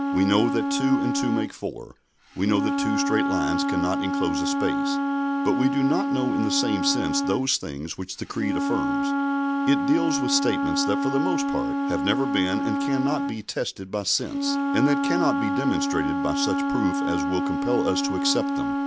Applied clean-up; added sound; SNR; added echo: none; Wind instrument, woodwind instrument; -2 dB; none.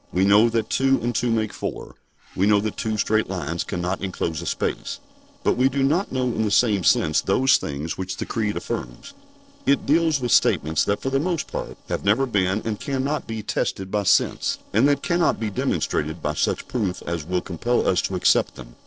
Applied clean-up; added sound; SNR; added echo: neural separator model SepFormer DNS4.